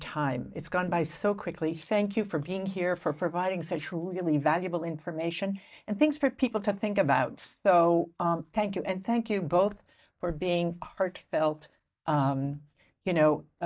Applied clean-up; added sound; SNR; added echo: neural mask model DeepFilterNet 3.